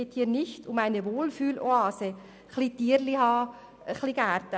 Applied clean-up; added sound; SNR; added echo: none; none; none; none.